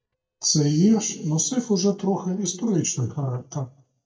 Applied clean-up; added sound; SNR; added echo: neural mask model DeepFilterNet 3.